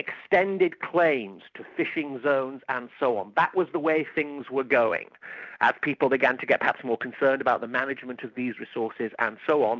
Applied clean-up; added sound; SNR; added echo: none; none; none; none.